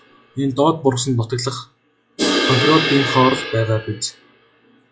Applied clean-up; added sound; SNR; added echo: classical method log-MMSE.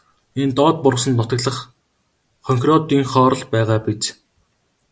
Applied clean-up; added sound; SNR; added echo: none; none; none; none.